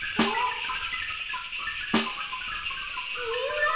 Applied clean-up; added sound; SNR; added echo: none; Snare drum; 5 dB; reverberation time 0.9 s.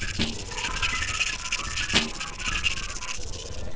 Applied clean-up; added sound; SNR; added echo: neural separator model SepFormer DNS4.